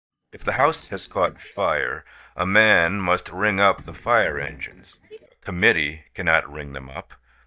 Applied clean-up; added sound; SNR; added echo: neural mask model DeepFilterNet 3.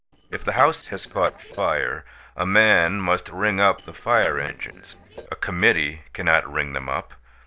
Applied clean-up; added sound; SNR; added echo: neural separator model SepFormer DNS4.